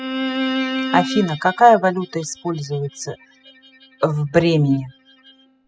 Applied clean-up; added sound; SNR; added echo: classical method spectral subtraction.